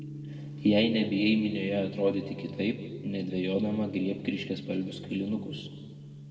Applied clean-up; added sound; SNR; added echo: none; Gong; 13 dB; reverberation time 1.6 s.